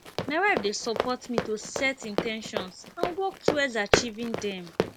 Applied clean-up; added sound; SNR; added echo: none; Run; 1 dB; none.